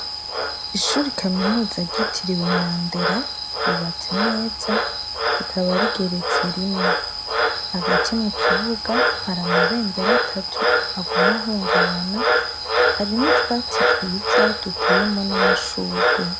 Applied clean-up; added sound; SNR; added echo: none; Frog; -4 dB; none.